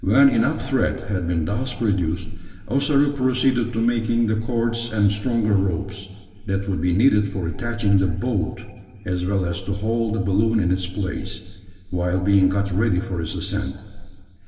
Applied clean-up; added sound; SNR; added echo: none; none; none; reverberation time 2.1 s.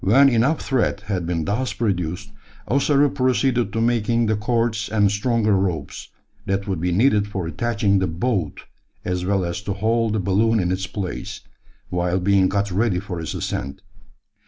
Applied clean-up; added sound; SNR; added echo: none; none; none; none.